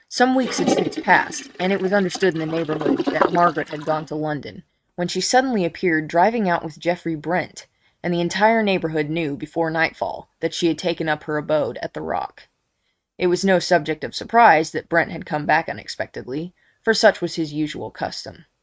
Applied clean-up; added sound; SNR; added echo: neural mask model RNNoise.